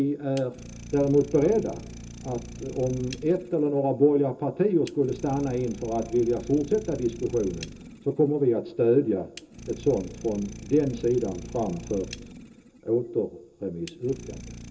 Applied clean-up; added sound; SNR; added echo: none; Idling; 16 dB; reverberation time 0.2 s.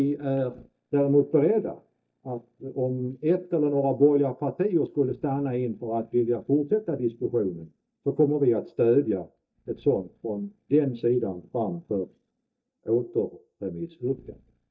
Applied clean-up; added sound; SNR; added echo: neural mask model DeepFilterNet 3.